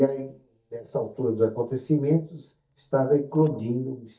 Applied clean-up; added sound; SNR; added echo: neural mask model DeepFilterNet 3.